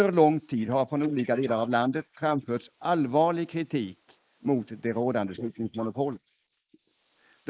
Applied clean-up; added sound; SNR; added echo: neural mask model Resemble Enhance denoiser.